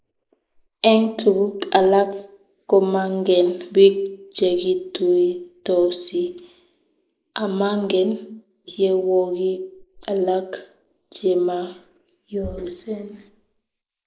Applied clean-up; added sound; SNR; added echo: neural mask model Resemble Enhance denoiser.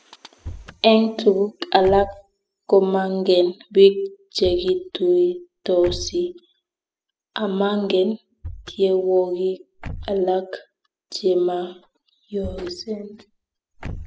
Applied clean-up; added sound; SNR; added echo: classical method spectral subtraction.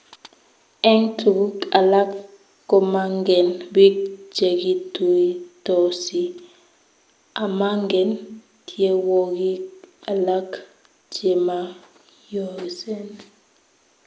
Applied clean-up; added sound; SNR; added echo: none; none; none; none.